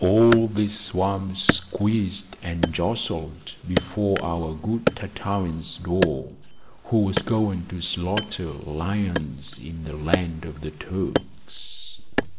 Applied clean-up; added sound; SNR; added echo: none; Wood; 6 dB; none.